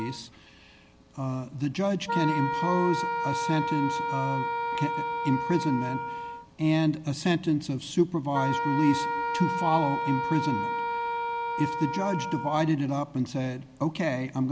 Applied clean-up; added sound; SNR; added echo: none; Wind instrument, woodwind instrument; 3 dB; none.